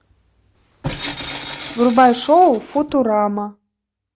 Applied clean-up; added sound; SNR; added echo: none; Tools; 11 dB; none.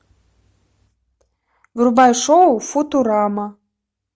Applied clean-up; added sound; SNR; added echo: none; none; none; none.